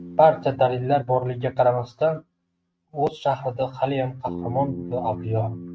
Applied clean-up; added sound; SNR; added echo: neural mask model RNNoise.